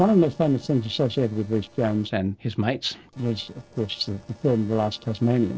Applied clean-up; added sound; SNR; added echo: neural separator model SepFormer DNS4.